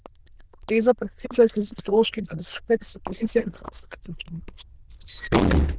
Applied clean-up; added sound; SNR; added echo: neural diffusion model UNIVERSE++.